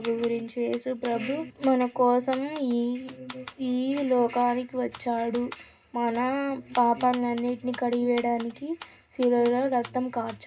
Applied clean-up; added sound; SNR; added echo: none; Typewriter; 17 dB; reverberation time 0.2 s.